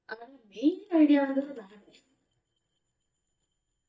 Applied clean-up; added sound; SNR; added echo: neural mask model DeepFilterNet 3.